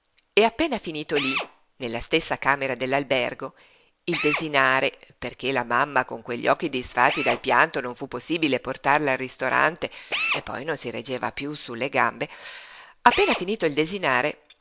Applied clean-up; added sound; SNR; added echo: none; Drill; 11 dB; none.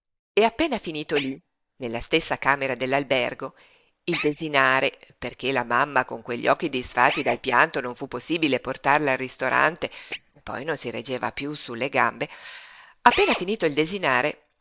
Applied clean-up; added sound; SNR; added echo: neural mask model DeepFilterNet 3.